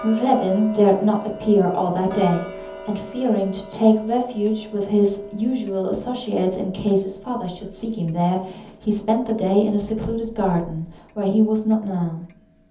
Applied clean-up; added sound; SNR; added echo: none; Tick-tock; 17 dB; reverberation time 0.7 s.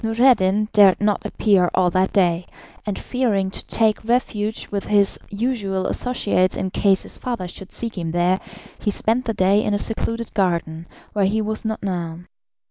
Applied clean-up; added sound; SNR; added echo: none; none; none; none.